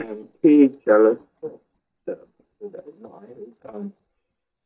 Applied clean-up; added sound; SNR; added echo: neural mask model DeepFilterNet 3.